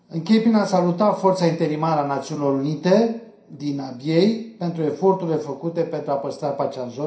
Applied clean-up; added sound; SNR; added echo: none; none; none; reverberation time 0.5 s.